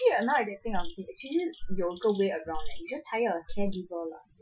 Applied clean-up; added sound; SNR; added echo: classical method Wiener filter.